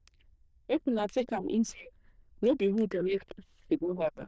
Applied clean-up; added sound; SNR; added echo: neural diffusion model UNIVERSE++.